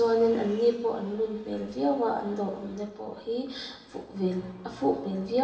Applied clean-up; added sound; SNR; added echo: none; none; none; reverberation time 1.1 s.